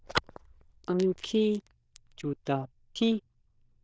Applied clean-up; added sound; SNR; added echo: neural diffusion model UNIVERSE++.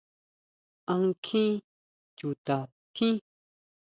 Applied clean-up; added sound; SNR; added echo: none; none; none; none.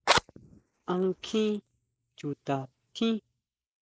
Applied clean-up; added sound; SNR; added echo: neural mask model Resemble Enhance denoiser.